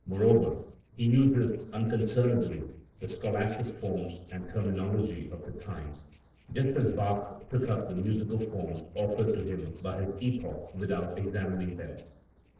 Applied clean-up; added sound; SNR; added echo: neural separator model SepFormer DNS4.